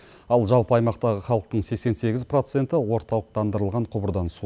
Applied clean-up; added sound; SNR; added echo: none; none; none; none.